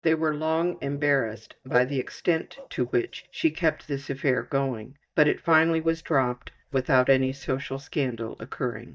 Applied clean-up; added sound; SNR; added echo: neural mask model DeepFilterNet 3.